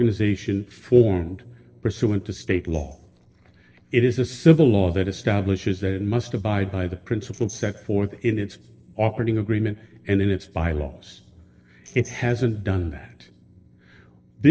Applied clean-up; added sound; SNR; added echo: neural separator model SepFormer DNS4.